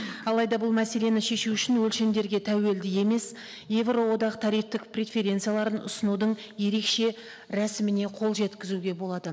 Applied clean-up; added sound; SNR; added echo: none; none; none; none.